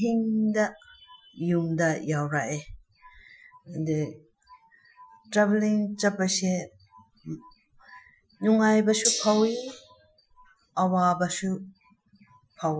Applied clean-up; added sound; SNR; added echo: classical method Wiener filter.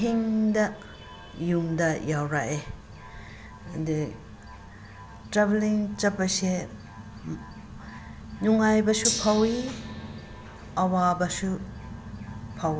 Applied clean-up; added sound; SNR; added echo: none; Gong; 14 dB; none.